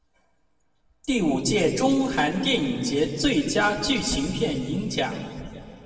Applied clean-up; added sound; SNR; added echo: none; none; none; reverberation time 1.9 s.